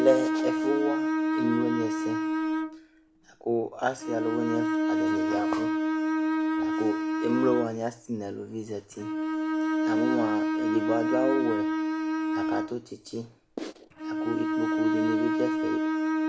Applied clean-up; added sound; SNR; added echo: none; Bowed string instrument; -4 dB; none.